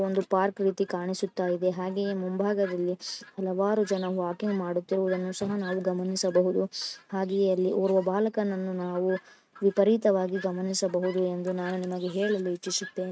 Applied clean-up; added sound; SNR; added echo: neural mask model RNNoise.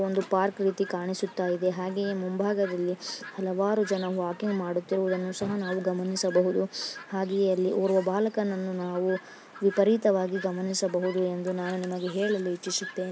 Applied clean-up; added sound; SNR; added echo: none; Chirp, tweet; 18 dB; none.